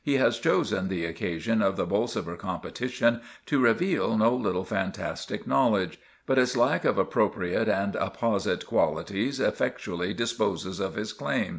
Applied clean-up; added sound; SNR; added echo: none; none; none; none.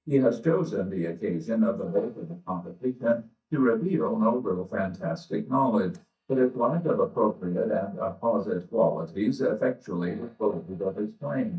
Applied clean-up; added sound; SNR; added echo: neural mask model DeepFilterNet 3.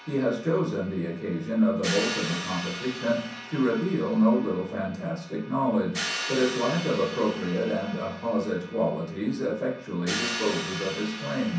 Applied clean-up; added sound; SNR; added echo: none; Crash cymbal; 10 dB; reverberation time 0.6 s.